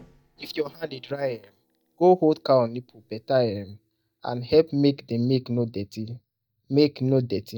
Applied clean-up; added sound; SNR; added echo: neural mask model DeepFilterNet 3.